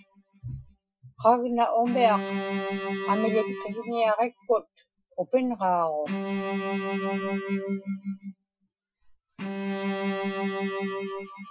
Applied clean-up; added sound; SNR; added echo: classical method Wiener filter.